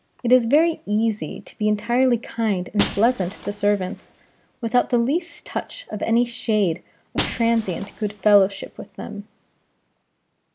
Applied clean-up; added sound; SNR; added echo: none; Shatter; 15 dB; none.